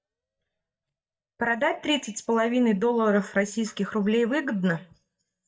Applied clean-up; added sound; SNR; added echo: neural mask model DeepFilterNet 3.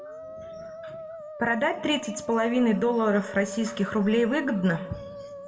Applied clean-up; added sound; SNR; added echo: none; Musical instrument; 13 dB; reverberation time 0.9 s.